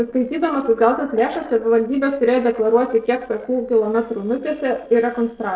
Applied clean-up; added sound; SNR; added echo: neural separator model SepFormer DNS4.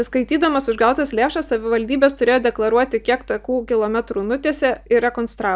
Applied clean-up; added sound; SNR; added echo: none; none; none; none.